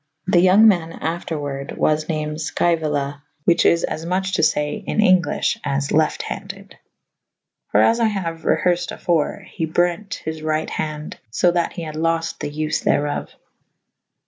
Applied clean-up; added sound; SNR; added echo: none; none; none; none.